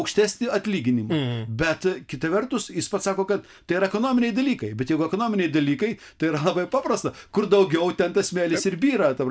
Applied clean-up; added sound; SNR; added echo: none; none; none; none.